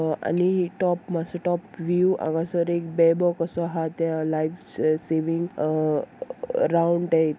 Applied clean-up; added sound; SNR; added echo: none; none; none; none.